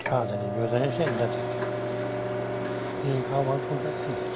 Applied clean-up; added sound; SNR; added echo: none; Microwave oven; -1 dB; none.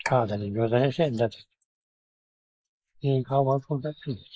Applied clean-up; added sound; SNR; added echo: neural mask model Resemble Enhance denoiser.